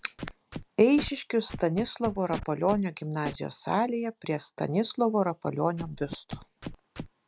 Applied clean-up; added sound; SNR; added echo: none; Scratching (performance technique); 14 dB; none.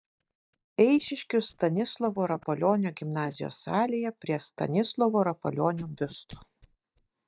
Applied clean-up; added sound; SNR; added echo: neural mask model DeepFilterNet 3.